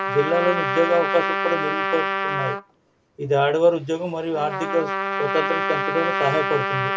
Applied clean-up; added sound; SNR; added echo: none; Trumpet; 2 dB; none.